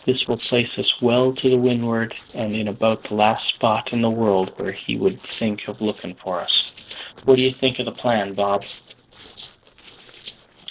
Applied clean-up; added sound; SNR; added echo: neural separator model SepFormer DNS4.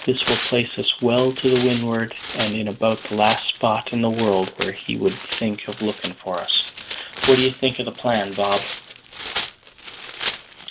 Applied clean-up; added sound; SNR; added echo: none; Tearing; 7 dB; none.